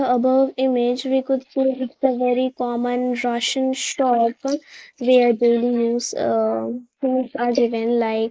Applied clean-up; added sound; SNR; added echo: neural mask model Resemble Enhance denoiser.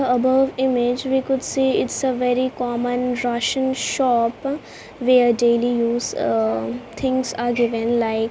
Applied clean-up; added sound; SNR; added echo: none; none; none; none.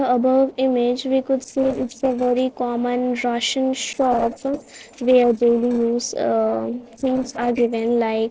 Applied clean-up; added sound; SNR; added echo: neural separator model SepFormer DNS4.